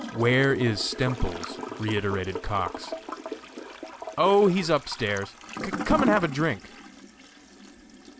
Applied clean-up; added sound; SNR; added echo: none; Toilet flush / Gurgling; 8 dB; none.